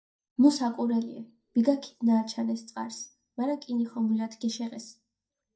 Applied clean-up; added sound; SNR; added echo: neural mask model DeepFilterNet 3.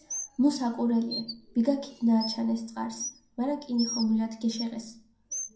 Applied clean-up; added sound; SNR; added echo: none; Bird; 12 dB; reverberation time 0.6 s.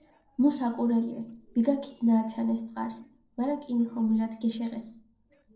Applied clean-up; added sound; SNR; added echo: neural separator model SepFormer DNS4.